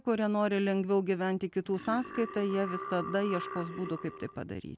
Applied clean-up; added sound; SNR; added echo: none; Burping, eructation; 10 dB; none.